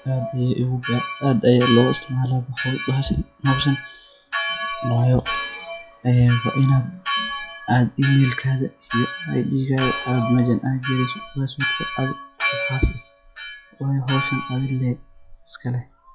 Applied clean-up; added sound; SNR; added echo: classical method log-MMSE.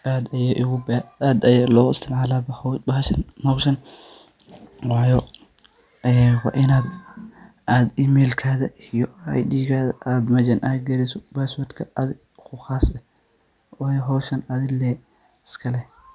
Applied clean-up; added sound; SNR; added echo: none; none; none; none.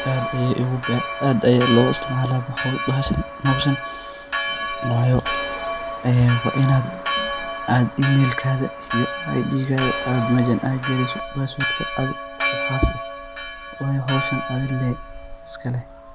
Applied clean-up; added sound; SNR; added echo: none; Church bell; 6 dB; none.